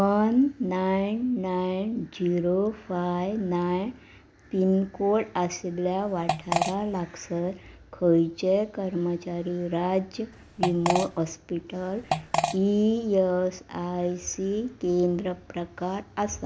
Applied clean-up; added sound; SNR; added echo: none; Fart; 3 dB; none.